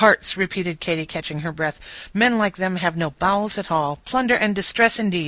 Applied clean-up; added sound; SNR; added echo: none; none; none; none.